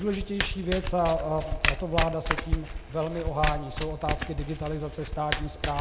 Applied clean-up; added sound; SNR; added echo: none; Domestic sounds, home sounds; 1 dB; none.